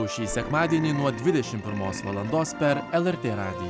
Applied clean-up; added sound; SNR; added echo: none; Burping, eructation; 12 dB; none.